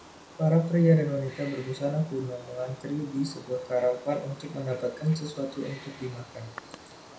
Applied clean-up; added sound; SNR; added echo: none; Wild animals; 19 dB; reverberation time 0.4 s.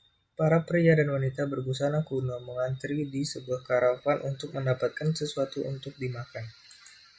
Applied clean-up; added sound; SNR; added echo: none; none; none; none.